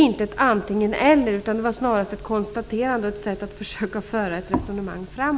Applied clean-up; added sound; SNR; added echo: none; none; none; none.